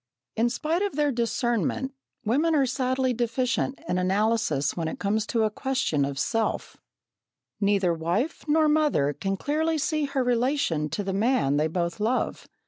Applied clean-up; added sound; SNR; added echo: none; none; none; none.